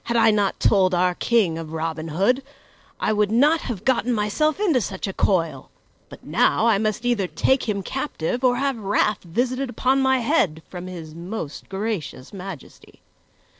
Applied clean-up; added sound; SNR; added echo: neural separator model SepFormer DNS4.